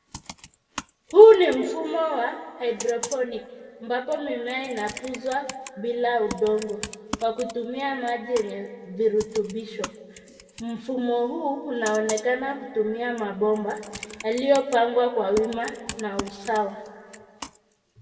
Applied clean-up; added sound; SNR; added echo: none; Computer keyboard; 17 dB; reverberation time 1.5 s.